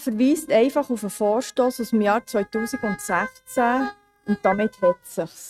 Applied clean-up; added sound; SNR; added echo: neural mask model RNNoise.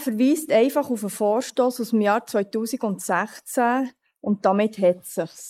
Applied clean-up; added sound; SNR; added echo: neural mask model Resemble Enhance denoiser.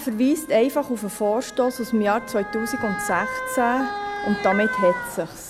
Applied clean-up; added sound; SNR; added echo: none; Motor vehicle (road) / Siren; 8 dB; none.